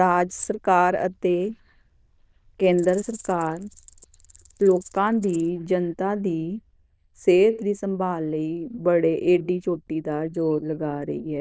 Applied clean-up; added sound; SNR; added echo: neural diffusion model UNIVERSE++.